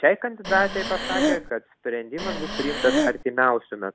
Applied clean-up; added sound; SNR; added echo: none; Breathing; 1 dB; none.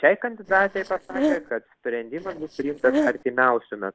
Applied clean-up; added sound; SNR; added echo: neural separator model SepFormer DNS4.